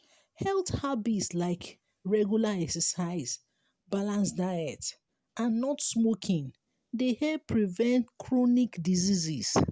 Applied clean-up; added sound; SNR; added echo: none; none; none; none.